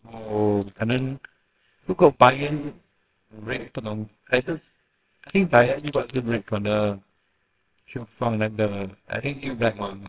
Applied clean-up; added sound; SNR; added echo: neural separator model SepFormer WHAMR!.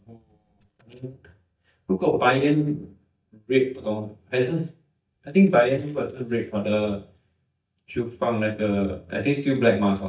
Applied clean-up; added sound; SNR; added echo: neural mask model DeepFilterNet 3.